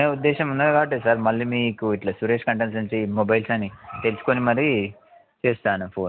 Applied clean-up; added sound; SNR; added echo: none; none; none; none.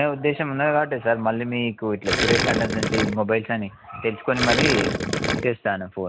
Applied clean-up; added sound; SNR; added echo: none; Gurgling; -1 dB; none.